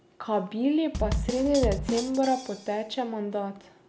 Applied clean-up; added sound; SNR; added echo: none; Bass drum / Snare drum; 4 dB; none.